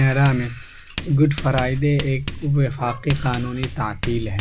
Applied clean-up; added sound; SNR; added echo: none; Writing; 10 dB; none.